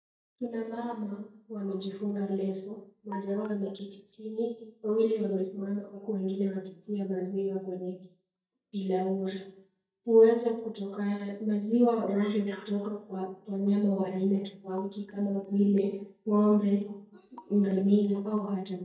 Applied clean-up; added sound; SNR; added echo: neural mask model DeepFilterNet 3.